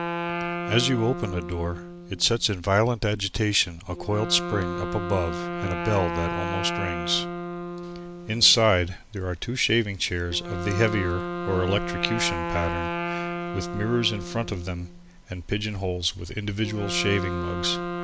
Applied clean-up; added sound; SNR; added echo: none; Wind instrument, woodwind instrument; 6 dB; none.